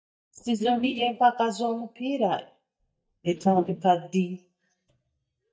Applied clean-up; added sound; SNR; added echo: neural mask model DeepFilterNet 3.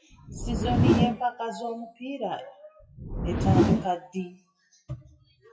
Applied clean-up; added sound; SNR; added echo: classical method WPE with log-MMSE.